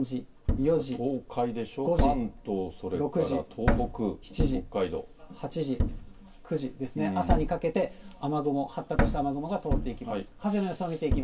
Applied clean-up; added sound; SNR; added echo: none; Thump, thud; 2 dB; reverberation time 0.1 s.